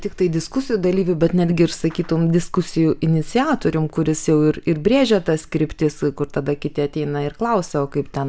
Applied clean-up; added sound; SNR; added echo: none; none; none; none.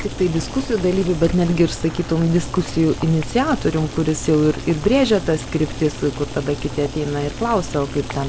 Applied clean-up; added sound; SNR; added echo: none; Boiling; 10 dB; none.